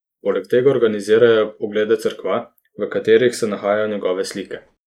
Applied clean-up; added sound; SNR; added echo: neural mask model Resemble Enhance denoiser.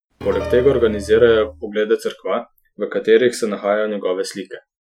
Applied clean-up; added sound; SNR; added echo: classical method Wiener filter.